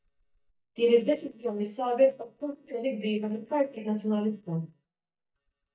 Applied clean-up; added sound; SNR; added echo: neural mask model DeepFilterNet 3.